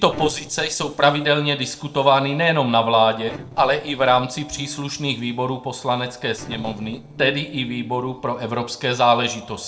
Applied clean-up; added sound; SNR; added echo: neural separator model SepFormer DNS4.